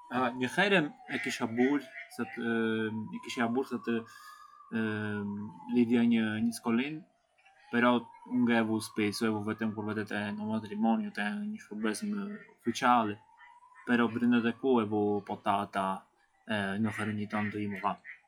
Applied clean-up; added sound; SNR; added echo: classical method log-MMSE.